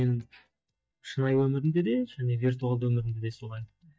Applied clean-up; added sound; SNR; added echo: neural mask model DeepFilterNet 3.